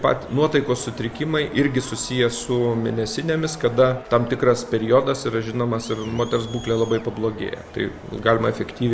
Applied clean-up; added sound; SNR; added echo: none; Crowd; 19 dB; none.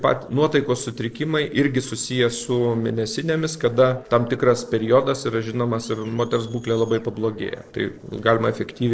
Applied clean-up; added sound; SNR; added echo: neural separator model SepFormer DNS4.